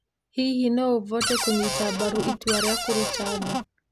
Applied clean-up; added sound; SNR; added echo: none; Cupboard open or close; 1 dB; none.